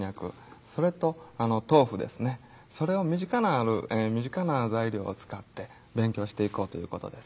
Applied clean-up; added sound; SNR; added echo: none; none; none; none.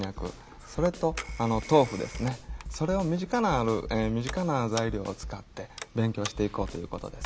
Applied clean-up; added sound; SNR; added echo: none; Snare drum + Telephone; 11 dB; none.